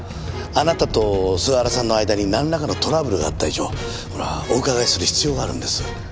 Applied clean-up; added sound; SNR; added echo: none; none; none; none.